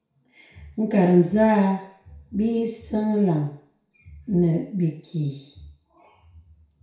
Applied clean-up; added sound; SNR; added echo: none; none; none; reverberation time 0.6 s.